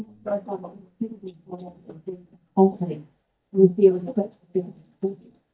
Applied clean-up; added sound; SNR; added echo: neural mask model DeepFilterNet 3.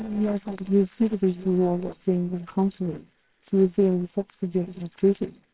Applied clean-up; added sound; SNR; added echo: neural separator model SepFormer WHAMR!.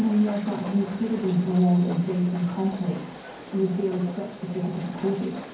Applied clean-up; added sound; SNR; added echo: none; Train; 15 dB; reverberation time 0.9 s.